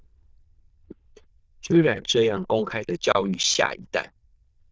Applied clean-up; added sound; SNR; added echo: neural diffusion model UNIVERSE++.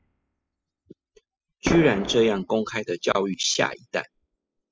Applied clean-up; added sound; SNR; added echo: classical method spectral subtraction.